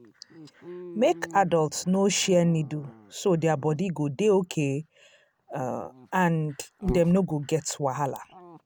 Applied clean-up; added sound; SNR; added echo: none; Dog; 17 dB; none.